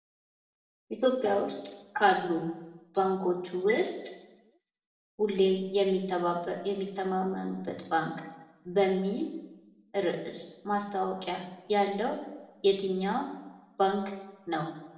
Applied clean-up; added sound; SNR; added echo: none; none; none; reverberation time 0.9 s.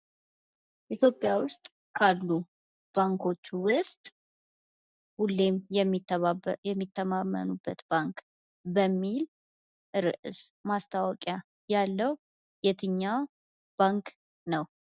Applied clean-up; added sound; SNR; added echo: none; none; none; none.